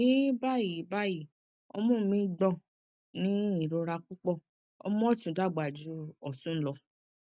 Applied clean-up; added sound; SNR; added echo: none; none; none; none.